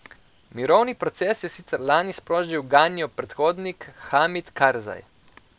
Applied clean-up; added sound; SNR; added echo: none; none; none; none.